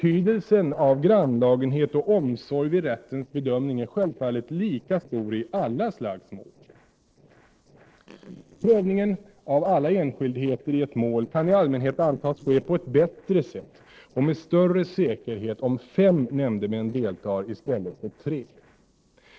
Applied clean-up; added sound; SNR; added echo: neural separator model SepFormer DNS4.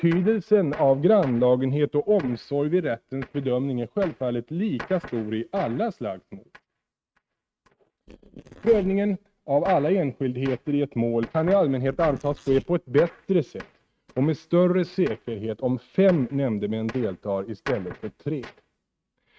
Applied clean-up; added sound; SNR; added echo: neural mask model RNNoise.